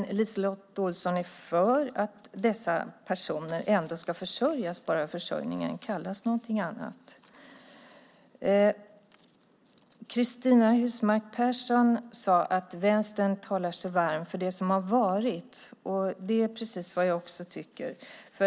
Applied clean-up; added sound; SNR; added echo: none; none; none; none.